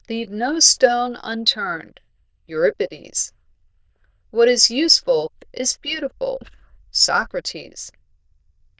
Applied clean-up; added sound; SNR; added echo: neural diffusion model UNIVERSE++.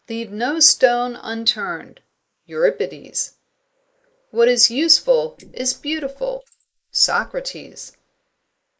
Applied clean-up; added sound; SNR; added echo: neural mask model Resemble Enhance denoiser.